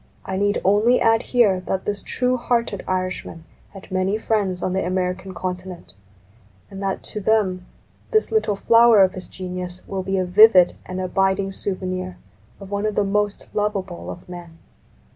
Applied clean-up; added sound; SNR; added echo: none; none; none; none.